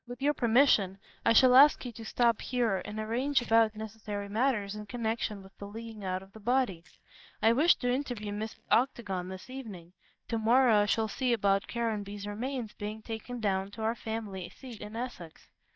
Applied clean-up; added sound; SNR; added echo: neural mask model DeepFilterNet 3.